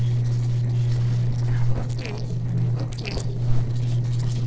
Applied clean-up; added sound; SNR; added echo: neural separator model SepFormer DNS4.